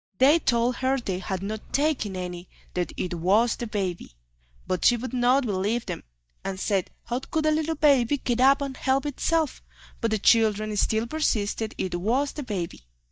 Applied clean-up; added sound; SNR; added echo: neural mask model DeepFilterNet 3.